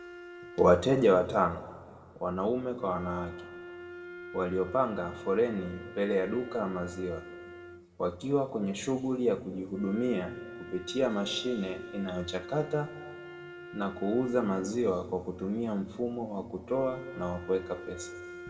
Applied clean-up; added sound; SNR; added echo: none; Wind instrument, woodwind instrument; 15 dB; reverberation time 1.2 s.